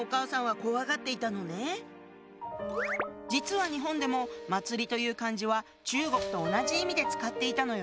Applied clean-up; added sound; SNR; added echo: none; none; none; none.